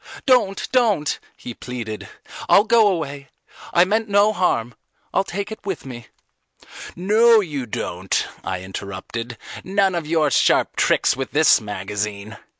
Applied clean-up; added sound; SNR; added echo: none; none; none; none.